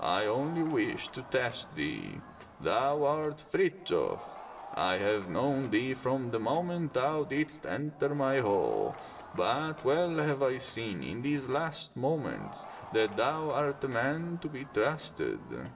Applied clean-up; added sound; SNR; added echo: none; Crowd; 17 dB; reverberation time 1.1 s.